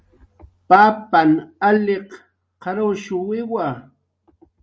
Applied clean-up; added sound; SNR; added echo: none; none; none; none.